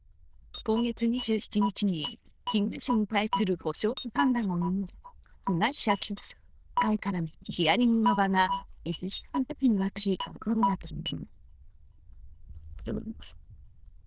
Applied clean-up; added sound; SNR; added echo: neural diffusion model UNIVERSE++.